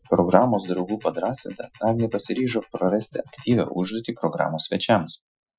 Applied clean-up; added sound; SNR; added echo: classical method Wiener filter.